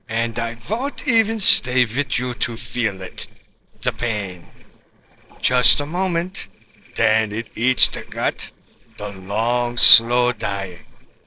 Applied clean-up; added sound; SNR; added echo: neural separator model SepFormer DNS4.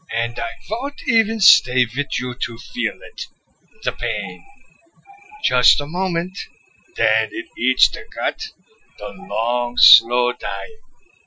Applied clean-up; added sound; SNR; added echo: classical method Wiener filter.